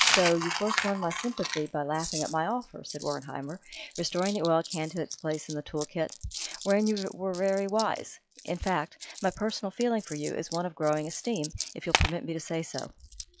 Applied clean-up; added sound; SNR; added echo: classical method log-MMSE.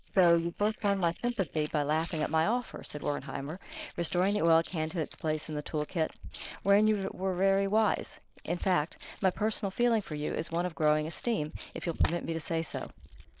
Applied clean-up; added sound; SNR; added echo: neural mask model Resemble Enhance denoiser.